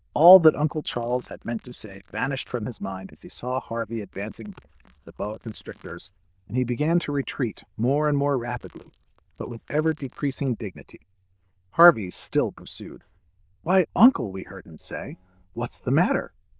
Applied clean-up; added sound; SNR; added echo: neural diffusion model UNIVERSE++.